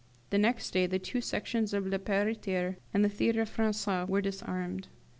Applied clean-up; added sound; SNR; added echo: none; none; none; none.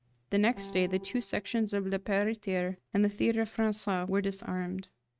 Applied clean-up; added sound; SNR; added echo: neural mask model RNNoise.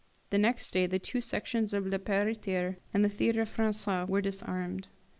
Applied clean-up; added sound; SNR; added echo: neural mask model Resemble Enhance denoiser.